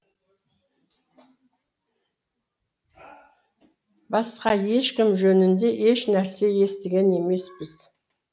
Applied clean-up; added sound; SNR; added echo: none; none; none; none.